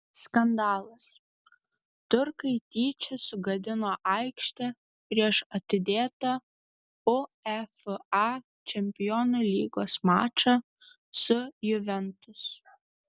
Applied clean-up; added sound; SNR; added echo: none; none; none; none.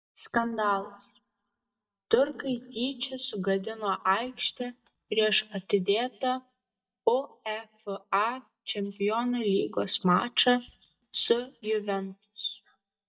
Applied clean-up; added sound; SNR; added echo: neural mask model DeepFilterNet 3.